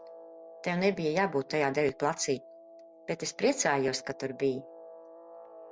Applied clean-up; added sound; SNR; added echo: none; Guitar; 18 dB; none.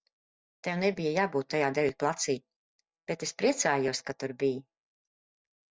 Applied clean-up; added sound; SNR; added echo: neural mask model DeepFilterNet 3.